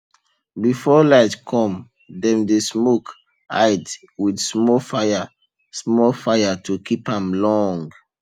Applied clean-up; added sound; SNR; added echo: none; none; none; none.